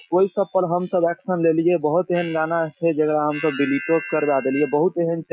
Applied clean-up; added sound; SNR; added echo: classical method Wiener filter.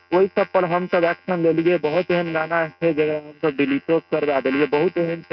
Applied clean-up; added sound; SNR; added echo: neural mask model RNNoise.